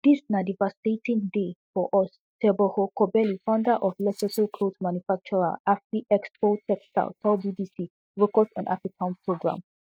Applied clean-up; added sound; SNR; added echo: neural mask model DeepFilterNet 3.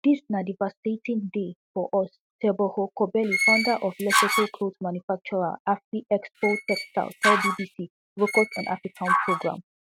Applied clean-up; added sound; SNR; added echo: neural mask model RNNoise.